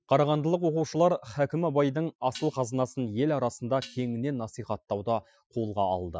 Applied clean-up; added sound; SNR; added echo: classical method Wiener filter.